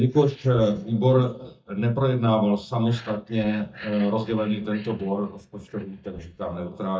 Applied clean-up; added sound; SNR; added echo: neural mask model DeepFilterNet 3.